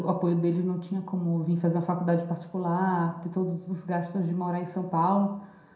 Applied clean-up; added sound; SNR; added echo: none; none; none; reverberation time 0.7 s.